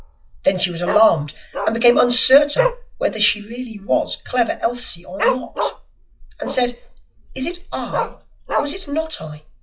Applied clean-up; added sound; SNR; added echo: classical method WPE with log-MMSE.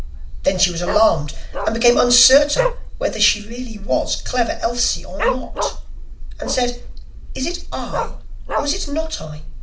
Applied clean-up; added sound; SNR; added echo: none; Dog; 9 dB; reverberation time 0.4 s.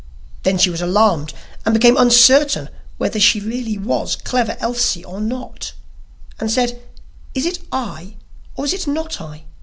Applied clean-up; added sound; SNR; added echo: none; none; none; none.